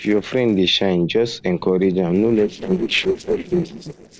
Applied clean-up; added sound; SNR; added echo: neural separator model SepFormer DNS4.